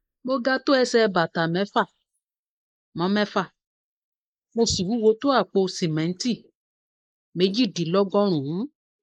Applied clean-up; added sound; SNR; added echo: neural mask model Resemble Enhance denoiser.